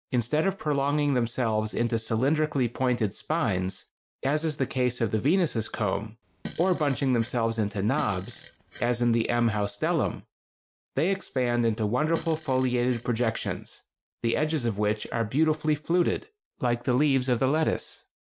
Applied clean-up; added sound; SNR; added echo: none; Fart; 15 dB; none.